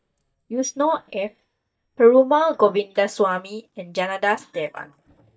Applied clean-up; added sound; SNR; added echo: neural mask model DeepFilterNet 3.